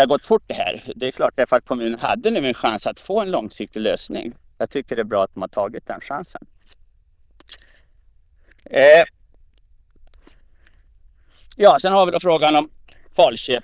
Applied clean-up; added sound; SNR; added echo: neural diffusion model UNIVERSE++.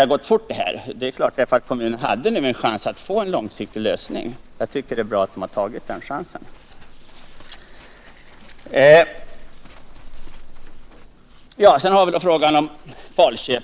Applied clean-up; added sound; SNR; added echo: none; Livestock, farm animals, working animals; 18 dB; none.